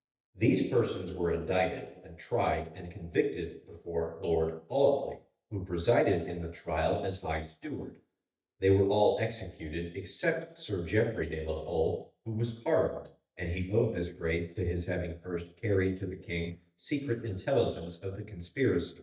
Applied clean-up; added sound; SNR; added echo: neural mask model DeepFilterNet 3.